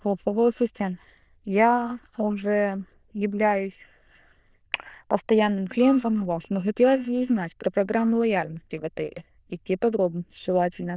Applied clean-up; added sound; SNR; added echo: neural diffusion model UNIVERSE++.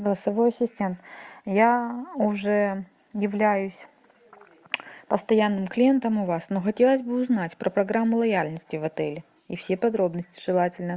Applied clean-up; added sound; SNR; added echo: none; none; none; none.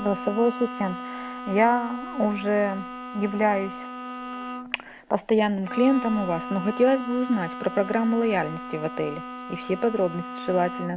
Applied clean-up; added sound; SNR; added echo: none; Bowed string instrument; 10 dB; none.